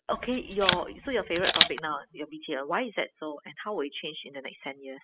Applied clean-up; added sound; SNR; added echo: classical method spectral subtraction.